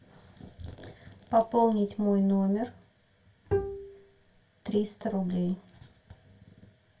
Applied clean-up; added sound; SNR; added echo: none; Bowed string instrument; 3 dB; reverberation time 0.2 s.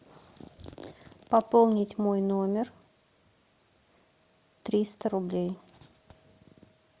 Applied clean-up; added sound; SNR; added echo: none; none; none; none.